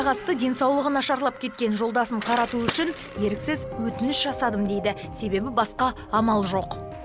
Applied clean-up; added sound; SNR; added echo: none; Bicycle; 11 dB; none.